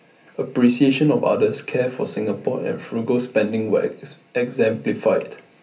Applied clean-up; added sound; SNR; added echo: none; none; none; reverberation time 0.3 s.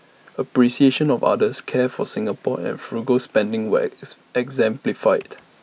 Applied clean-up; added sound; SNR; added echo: none; none; none; none.